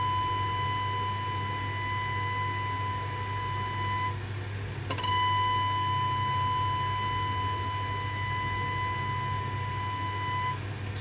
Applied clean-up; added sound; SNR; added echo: none; Bowed string instrument; -2 dB; reverberation time 0.9 s.